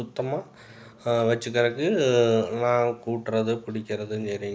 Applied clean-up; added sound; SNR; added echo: none; none; none; none.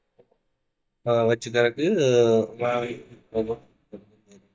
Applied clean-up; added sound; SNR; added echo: neural mask model DeepFilterNet 3.